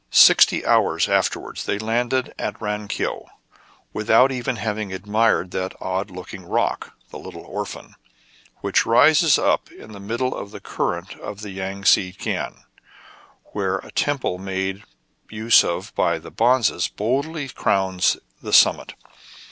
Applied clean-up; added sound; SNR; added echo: none; none; none; none.